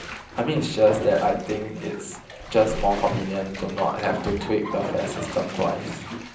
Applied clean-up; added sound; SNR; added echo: none; Bathtub (filling or washing); 10 dB; reverberation time 0.6 s.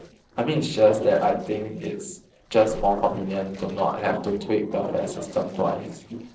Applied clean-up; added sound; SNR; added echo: neural separator model SepFormer DNS4.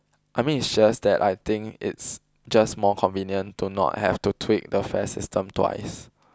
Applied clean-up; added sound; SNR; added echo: none; none; none; none.